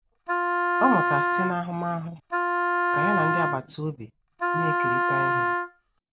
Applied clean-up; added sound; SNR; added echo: none; Wind instrument, woodwind instrument; -5 dB; none.